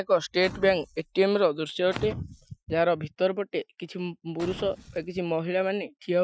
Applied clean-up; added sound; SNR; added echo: classical method Wiener filter.